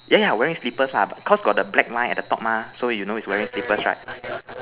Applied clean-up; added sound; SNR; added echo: none; none; none; none.